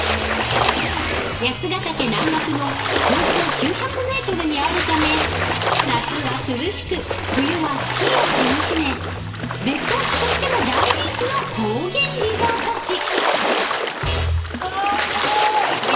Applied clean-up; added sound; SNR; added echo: none; Splash, splatter; 0 dB; reverberation time 2.6 s.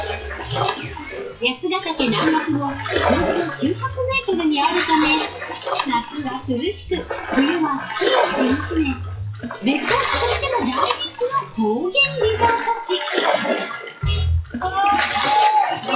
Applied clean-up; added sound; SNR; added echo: classical method WPE with log-MMSE.